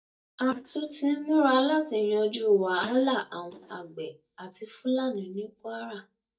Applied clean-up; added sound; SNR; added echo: neural mask model DeepFilterNet 3.